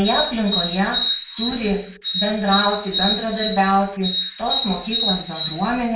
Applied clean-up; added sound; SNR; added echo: none; Bird; 1 dB; reverberation time 0.3 s.